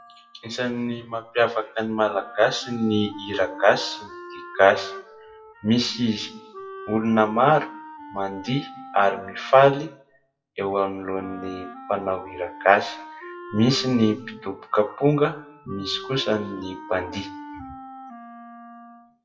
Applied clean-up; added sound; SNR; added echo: classical method WPE with log-MMSE.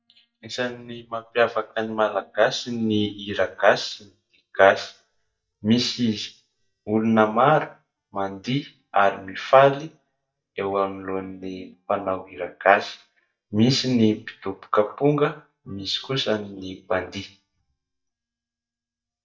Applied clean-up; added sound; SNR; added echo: neural mask model DeepFilterNet 3.